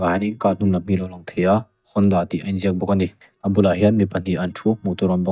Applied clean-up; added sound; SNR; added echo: neural mask model DeepFilterNet 3.